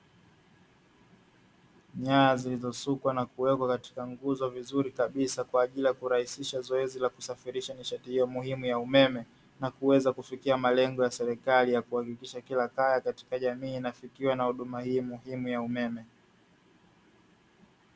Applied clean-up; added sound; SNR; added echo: none; none; none; none.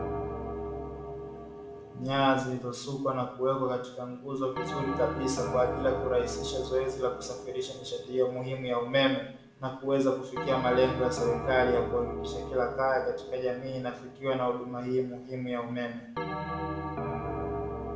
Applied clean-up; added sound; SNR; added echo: none; Bell; 7 dB; reverberation time 0.6 s.